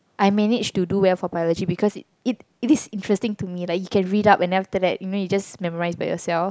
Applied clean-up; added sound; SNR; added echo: none; none; none; none.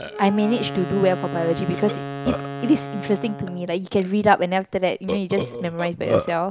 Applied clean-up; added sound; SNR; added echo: none; Burping, eructation + Wind instrument, woodwind instrument; 7 dB; none.